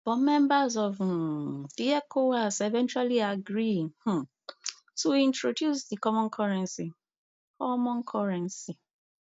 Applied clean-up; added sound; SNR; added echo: none; none; none; none.